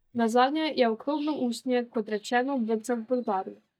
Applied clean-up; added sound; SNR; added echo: neural mask model DeepFilterNet 3.